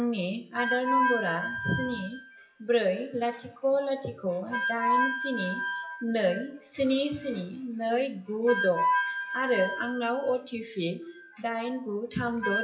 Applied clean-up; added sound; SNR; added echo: classical method WPE with log-MMSE.